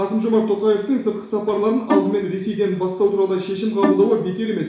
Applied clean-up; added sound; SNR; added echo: none; Bowed string instrument; 4 dB; reverberation time 0.7 s.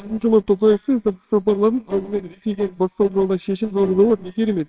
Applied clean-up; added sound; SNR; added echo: neural separator model SepFormer WHAMR!.